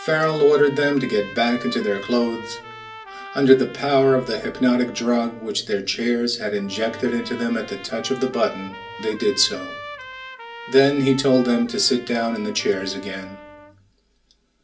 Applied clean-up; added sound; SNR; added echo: none; Trumpet; 17 dB; reverberation time 0.3 s.